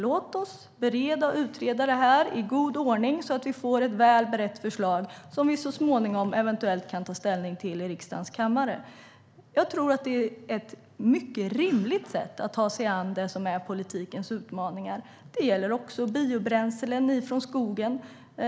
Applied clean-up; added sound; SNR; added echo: none; none; none; none.